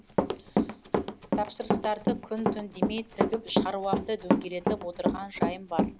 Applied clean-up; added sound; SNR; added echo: none; Run; -5 dB; none.